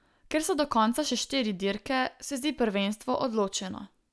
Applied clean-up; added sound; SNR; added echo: none; none; none; none.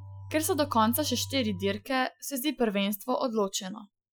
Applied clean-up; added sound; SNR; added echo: classical method Wiener filter.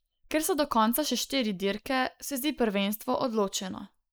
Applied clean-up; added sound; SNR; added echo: neural mask model Resemble Enhance denoiser.